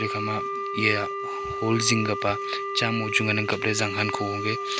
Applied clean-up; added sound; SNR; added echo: none; Wind instrument, woodwind instrument; 4 dB; none.